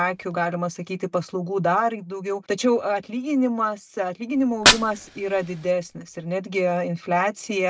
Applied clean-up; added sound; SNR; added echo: none; Fire; 6 dB; none.